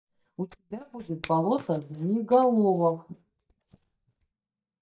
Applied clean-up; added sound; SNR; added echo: neural mask model DeepFilterNet 3.